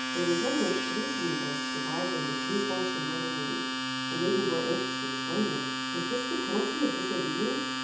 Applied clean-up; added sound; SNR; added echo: none; Domestic sounds, home sounds; -1 dB; reverberation time 0.7 s.